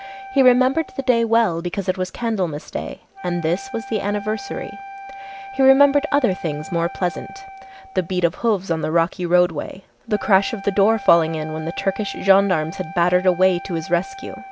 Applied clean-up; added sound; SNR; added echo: none; Wind instrument, woodwind instrument; 16 dB; none.